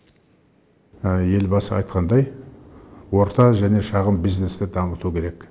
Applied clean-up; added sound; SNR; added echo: none; none; none; none.